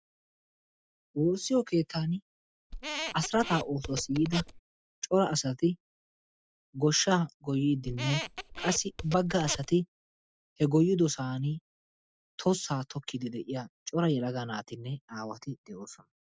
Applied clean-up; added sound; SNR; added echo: none; Squeak; 8 dB; none.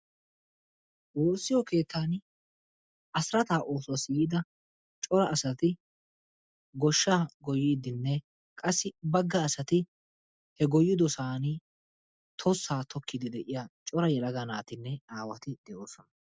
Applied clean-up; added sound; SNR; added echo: none; none; none; none.